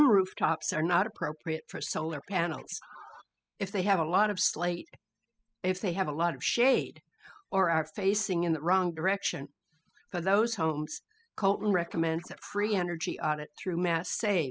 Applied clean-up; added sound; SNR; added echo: classical method spectral subtraction.